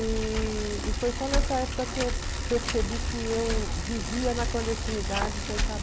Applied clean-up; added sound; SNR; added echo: none; Bicycle; -2 dB; none.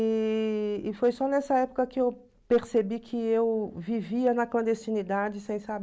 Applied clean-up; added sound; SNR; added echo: none; none; none; none.